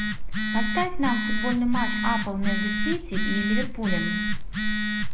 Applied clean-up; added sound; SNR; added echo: none; Telephone; -4 dB; reverberation time 0.3 s.